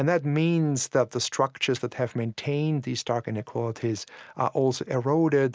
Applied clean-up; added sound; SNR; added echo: none; none; none; none.